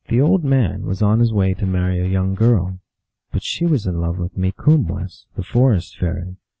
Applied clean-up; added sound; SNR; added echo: none; none; none; none.